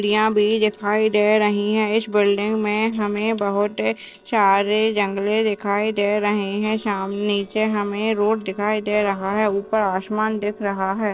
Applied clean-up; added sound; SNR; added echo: neural separator model SepFormer DNS4.